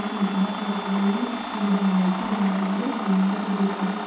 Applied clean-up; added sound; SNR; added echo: none; Domestic sounds, home sounds; 7 dB; reverberation time 0.8 s.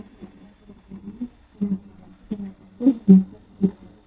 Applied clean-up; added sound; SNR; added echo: neural mask model DeepFilterNet 3.